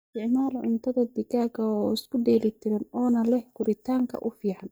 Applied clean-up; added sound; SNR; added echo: neural mask model DeepFilterNet 3.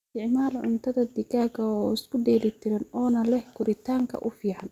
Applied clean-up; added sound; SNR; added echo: none; none; none; none.